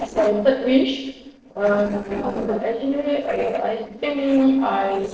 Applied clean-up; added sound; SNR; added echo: neural separator model SepFormer DNS4.